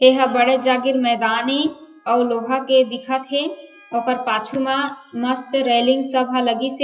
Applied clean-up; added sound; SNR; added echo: classical method WPE with log-MMSE.